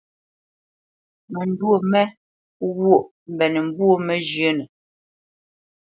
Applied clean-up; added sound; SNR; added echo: none; none; none; none.